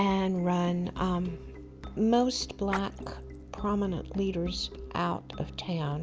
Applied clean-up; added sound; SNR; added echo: none; Splash, splatter; 12 dB; none.